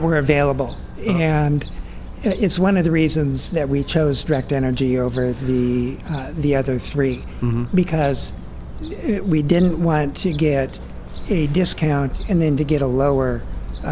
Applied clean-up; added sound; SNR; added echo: none; Gull, seagull / Fowl; 11 dB; none.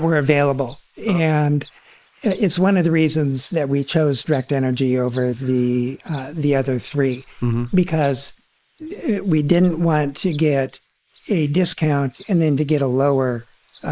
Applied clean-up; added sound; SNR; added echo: neural mask model Resemble Enhance denoiser.